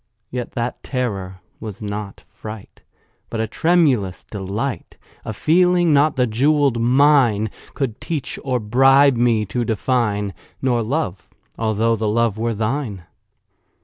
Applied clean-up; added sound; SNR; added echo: none; none; none; none.